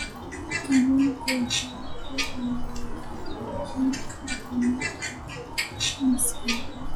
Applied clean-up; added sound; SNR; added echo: classical method log-MMSE.